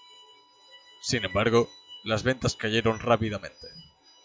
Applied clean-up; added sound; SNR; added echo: classical method log-MMSE.